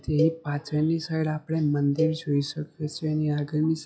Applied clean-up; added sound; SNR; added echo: classical method log-MMSE.